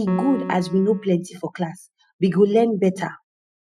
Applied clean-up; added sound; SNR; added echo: classical method Wiener filter.